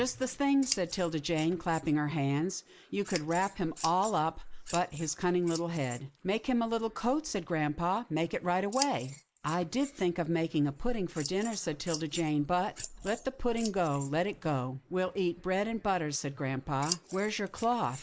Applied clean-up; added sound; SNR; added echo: neural mask model Resemble Enhance denoiser.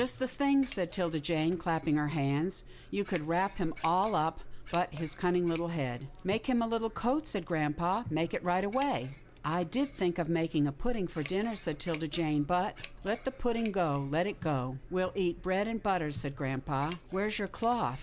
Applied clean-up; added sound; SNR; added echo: none; Scissors; 14 dB; none.